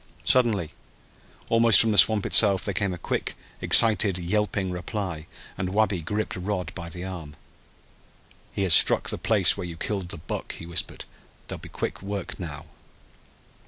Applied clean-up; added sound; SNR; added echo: none; none; none; none.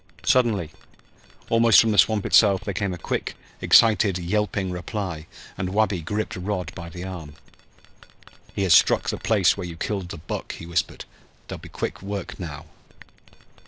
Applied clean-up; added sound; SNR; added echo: neural separator model SepFormer DNS4.